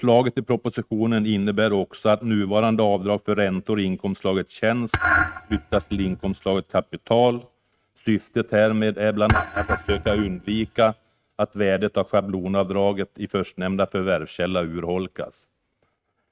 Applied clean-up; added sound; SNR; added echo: neural mask model RNNoise.